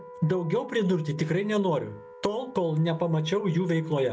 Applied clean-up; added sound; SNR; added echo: none; Wind instrument, woodwind instrument; 18 dB; none.